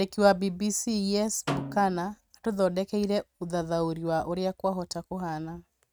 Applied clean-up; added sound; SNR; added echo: neural mask model RNNoise.